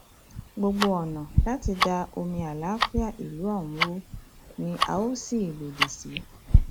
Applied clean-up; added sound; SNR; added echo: none; Tick-tock; -2 dB; none.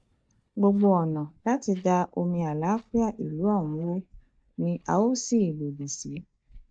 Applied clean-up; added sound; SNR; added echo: neural mask model DeepFilterNet 3.